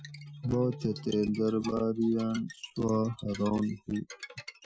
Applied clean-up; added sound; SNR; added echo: classical method Wiener filter.